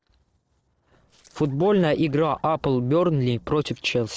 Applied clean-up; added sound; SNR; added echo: neural separator model SepFormer DNS4.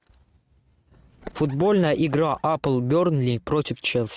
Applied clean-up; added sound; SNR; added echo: neural mask model RNNoise.